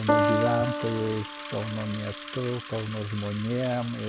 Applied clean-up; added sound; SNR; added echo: none; Bicycle + Piano; 1 dB; none.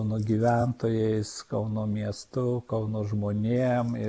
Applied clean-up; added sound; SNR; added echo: none; none; none; none.